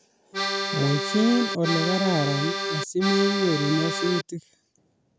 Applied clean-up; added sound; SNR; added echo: none; Accordion; 2 dB; none.